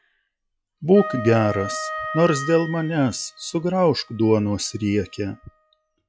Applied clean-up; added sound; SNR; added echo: classical method log-MMSE.